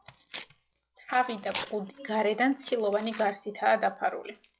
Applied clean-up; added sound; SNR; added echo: classical method log-MMSE.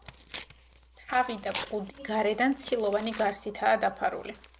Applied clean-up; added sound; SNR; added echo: none; Tearing; 14 dB; none.